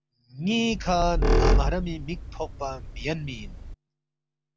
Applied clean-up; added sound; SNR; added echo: none; Squeak; -5 dB; none.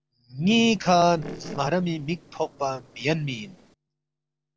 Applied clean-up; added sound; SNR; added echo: neural separator model SepFormer DNS4.